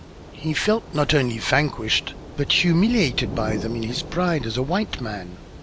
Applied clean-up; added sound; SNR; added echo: none; Thunder / Rain; 12 dB; none.